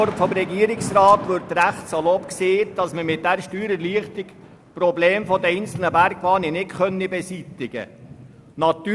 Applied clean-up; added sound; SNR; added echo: none; Thunder / Rain; 16 dB; none.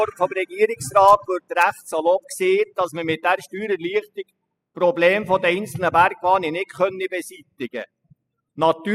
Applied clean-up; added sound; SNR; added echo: classical method spectral subtraction.